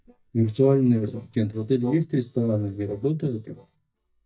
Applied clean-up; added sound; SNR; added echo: neural mask model DeepFilterNet 3.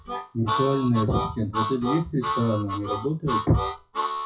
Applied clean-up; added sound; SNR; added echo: classical method WPE with log-MMSE.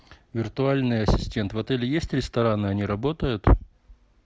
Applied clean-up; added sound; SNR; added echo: none; none; none; none.